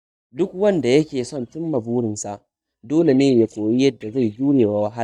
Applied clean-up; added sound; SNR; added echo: neural mask model DeepFilterNet 3.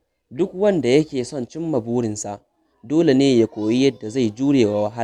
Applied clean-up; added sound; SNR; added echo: none; none; none; none.